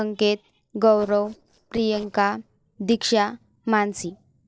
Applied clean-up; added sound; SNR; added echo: neural separator model SepFormer DNS4.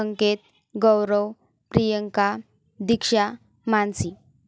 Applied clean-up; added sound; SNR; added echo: none; none; none; none.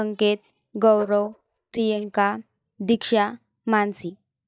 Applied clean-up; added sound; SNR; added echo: neural mask model DeepFilterNet 3.